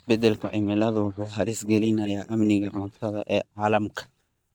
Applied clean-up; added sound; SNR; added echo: neural mask model DeepFilterNet 3.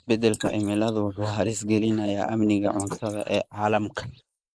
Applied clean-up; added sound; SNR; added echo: neural mask model Resemble Enhance denoiser.